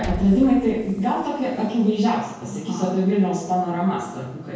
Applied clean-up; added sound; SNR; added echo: none; Liquid; 15 dB; reverberation time 0.6 s.